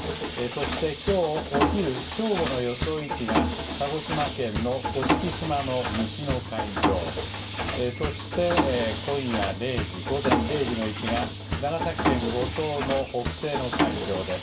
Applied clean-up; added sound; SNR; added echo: none; Mechanisms; 0 dB; reverberation time 0.2 s.